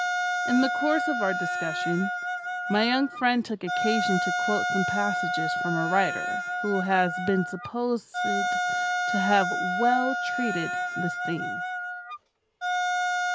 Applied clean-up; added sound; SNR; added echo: none; Wind instrument, woodwind instrument; 0 dB; none.